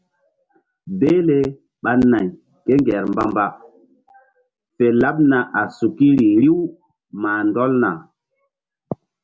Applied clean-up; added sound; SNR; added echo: none; none; none; none.